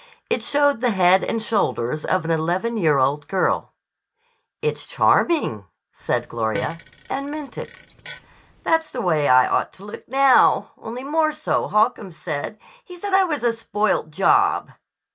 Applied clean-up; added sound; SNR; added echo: none; Fart; 17 dB; none.